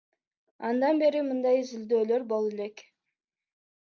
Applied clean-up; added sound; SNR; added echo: none; none; none; none.